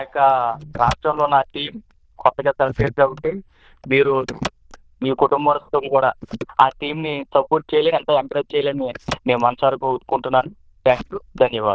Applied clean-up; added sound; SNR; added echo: neural diffusion model UNIVERSE++.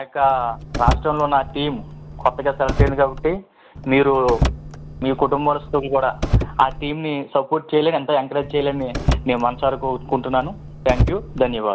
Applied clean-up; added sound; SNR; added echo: none; Car; 4 dB; none.